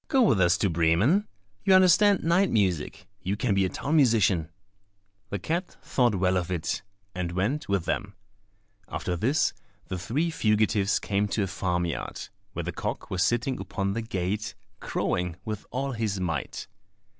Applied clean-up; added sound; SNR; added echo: none; none; none; none.